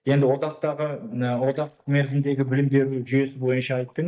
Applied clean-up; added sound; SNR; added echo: neural mask model DeepFilterNet 3.